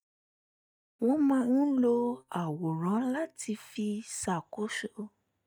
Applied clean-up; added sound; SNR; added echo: neural mask model DeepFilterNet 3.